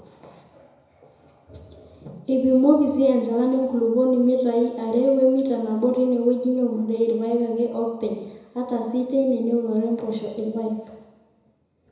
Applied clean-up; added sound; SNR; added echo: none; none; none; reverberation time 1.0 s.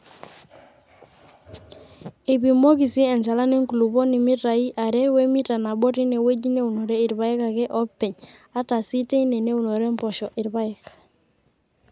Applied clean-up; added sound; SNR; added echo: none; none; none; none.